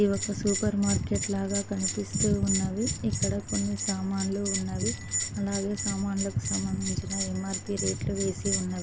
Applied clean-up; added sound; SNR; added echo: none; Bell; 5 dB; none.